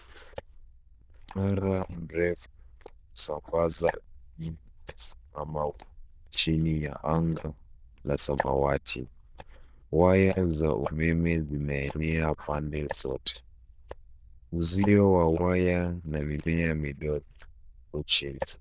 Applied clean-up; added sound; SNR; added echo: neural diffusion model UNIVERSE++.